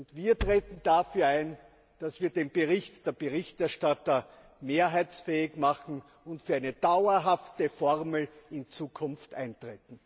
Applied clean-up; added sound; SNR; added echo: none; none; none; none.